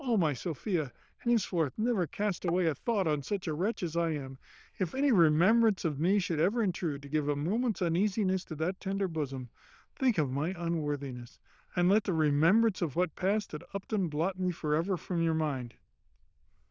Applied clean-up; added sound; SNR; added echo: neural diffusion model UNIVERSE++.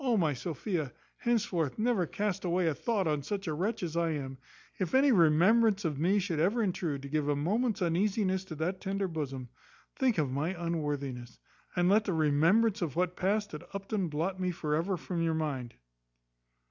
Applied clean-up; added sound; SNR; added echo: none; none; none; none.